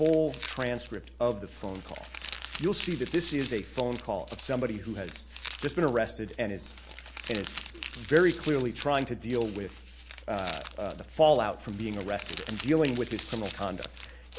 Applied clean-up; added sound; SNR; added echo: none; Crumpling, crinkling; 9 dB; none.